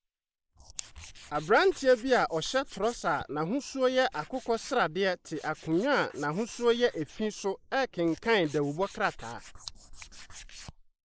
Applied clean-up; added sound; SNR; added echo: neural mask model Resemble Enhance denoiser.